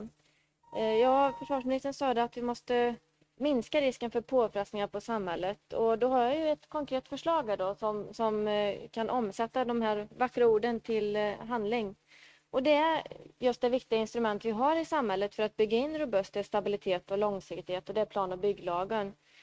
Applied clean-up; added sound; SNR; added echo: neural mask model RNNoise.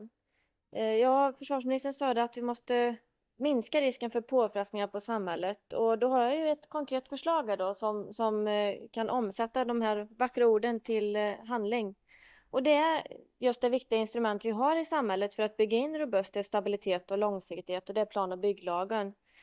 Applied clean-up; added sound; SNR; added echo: neural mask model DeepFilterNet 3.